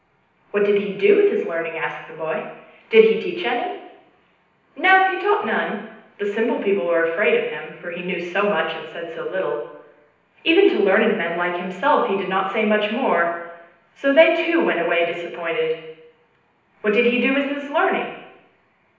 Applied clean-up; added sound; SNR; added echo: none; none; none; reverberation time 0.9 s.